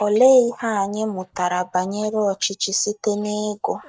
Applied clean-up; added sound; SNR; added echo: neural mask model DeepFilterNet 3.